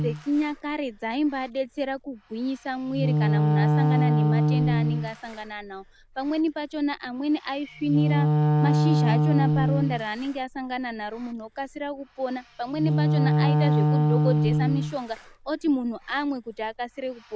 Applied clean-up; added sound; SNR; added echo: none; Wind instrument, woodwind instrument; -4 dB; none.